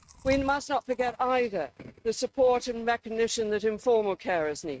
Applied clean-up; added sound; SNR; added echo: neural mask model RNNoise.